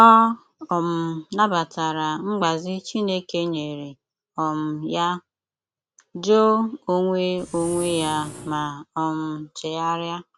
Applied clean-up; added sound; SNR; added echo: none; Engine; 14 dB; none.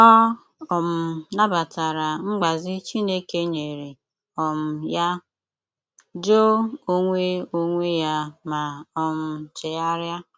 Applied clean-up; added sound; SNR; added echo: none; none; none; none.